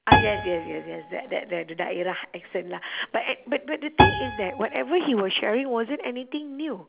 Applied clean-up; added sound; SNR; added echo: none; Piano; 0 dB; none.